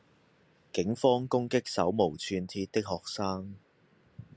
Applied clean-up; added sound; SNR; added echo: none; none; none; none.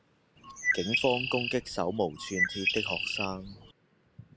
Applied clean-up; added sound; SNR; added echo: none; Bird; -1 dB; none.